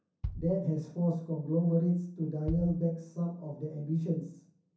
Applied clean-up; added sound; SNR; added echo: none; Bass drum; 13 dB; reverberation time 0.6 s.